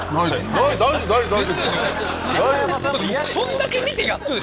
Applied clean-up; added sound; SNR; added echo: none; Motorcycle / Engine; 11 dB; none.